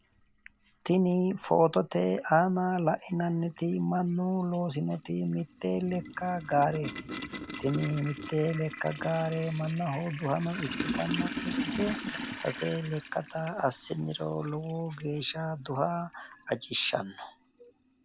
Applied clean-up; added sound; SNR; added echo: none; Toilet flush; 11 dB; none.